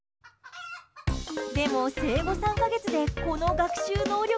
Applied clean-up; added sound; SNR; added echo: none; Chicken, rooster; 18 dB; none.